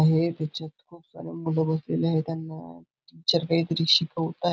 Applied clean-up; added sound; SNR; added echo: none; none; none; none.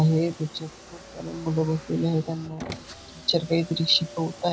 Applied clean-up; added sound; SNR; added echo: none; Car; 16 dB; none.